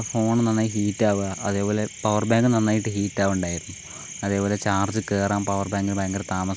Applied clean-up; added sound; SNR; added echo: none; none; none; none.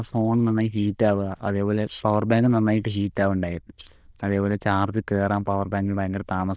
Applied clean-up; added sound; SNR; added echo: neural diffusion model UNIVERSE++.